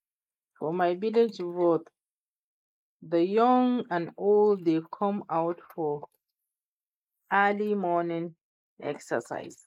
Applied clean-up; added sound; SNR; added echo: neural mask model Resemble Enhance denoiser.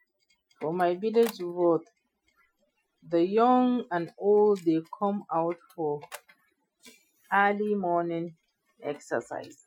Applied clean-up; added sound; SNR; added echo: classical method Wiener filter.